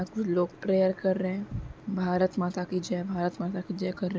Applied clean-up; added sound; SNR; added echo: none; none; none; none.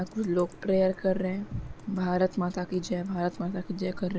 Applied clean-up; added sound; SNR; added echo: none; Computer keyboard; 15 dB; none.